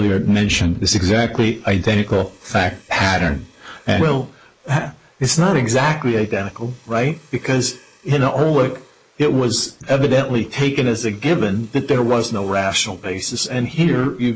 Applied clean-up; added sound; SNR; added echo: neural mask model Resemble Enhance denoiser.